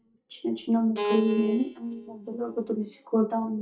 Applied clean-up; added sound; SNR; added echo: neural mask model DeepFilterNet 3.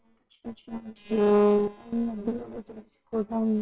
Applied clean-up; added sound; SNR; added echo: neural separator model SepFormer WHAMR!.